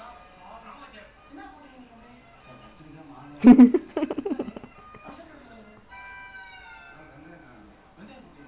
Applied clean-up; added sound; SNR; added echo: none; none; none; none.